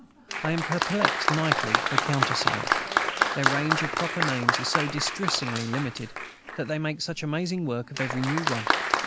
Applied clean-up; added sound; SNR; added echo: none; Applause; -2 dB; none.